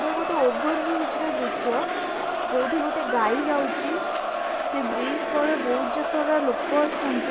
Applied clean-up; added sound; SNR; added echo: none; Crowd; 0 dB; none.